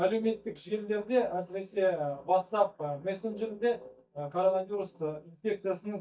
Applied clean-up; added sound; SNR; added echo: neural mask model DeepFilterNet 3.